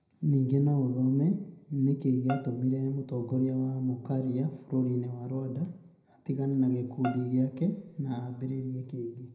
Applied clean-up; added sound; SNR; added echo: none; Bowed string instrument; 16 dB; reverberation time 0.7 s.